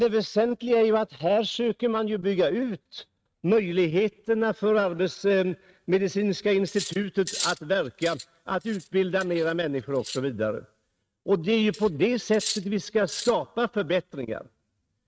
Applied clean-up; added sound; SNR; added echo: neural mask model RNNoise.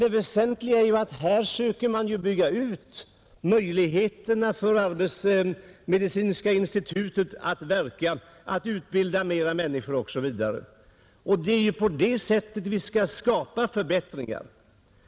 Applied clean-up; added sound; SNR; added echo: none; none; none; none.